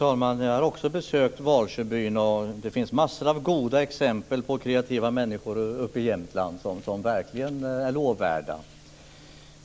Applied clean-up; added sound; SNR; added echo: none; none; none; none.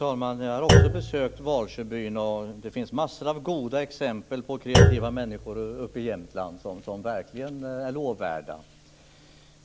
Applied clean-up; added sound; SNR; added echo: none; Thump, thud; -4 dB; none.